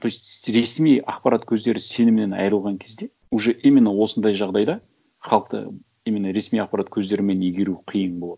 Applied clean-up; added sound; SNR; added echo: none; none; none; none.